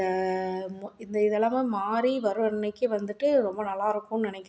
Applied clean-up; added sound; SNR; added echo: none; none; none; none.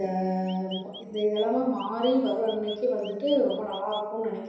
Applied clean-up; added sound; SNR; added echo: none; Chirp, tweet; 17 dB; reverberation time 1.0 s.